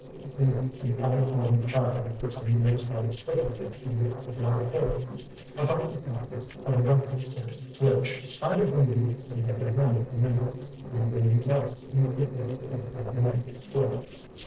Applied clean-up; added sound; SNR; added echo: neural separator model SepFormer DNS4.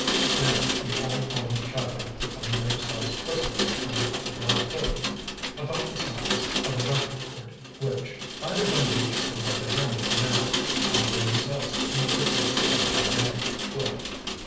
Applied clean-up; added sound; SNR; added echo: none; Rain; -4 dB; reverberation time 0.9 s.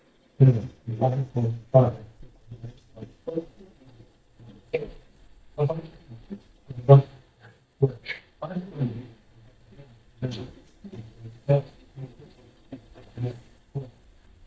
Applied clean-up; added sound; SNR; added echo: neural mask model DeepFilterNet 3.